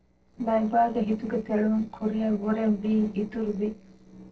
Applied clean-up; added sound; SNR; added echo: neural separator model SepFormer DNS4.